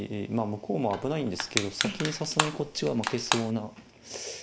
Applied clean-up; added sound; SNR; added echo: none; Crushing; 2 dB; reverberation time 1.6 s.